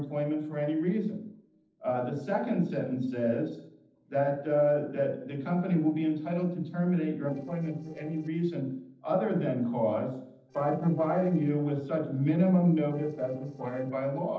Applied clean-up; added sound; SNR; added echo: neural separator model SepFormer DNS4.